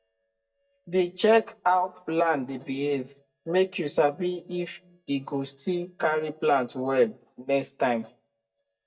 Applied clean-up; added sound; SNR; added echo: neural mask model DeepFilterNet 3.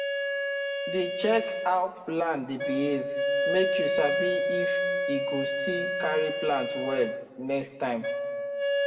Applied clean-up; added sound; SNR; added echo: none; Wind instrument, woodwind instrument; -1 dB; reverberation time 1.1 s.